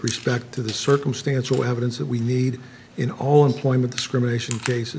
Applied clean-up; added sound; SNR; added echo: none; Chewing, mastication; 18 dB; none.